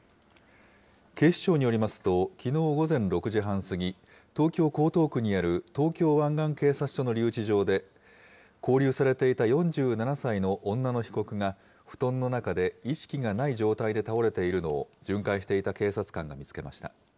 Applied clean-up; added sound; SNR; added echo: none; none; none; none.